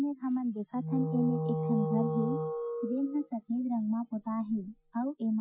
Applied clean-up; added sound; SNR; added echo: classical method Wiener filter.